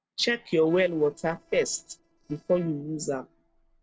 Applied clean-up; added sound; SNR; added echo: neural separator model SepFormer DNS4.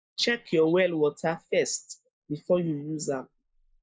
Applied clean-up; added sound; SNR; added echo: neural mask model Resemble Enhance denoiser.